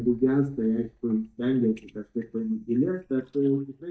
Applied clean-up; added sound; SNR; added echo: neural mask model DeepFilterNet 3.